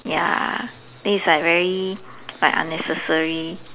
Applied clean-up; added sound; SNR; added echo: none; none; none; none.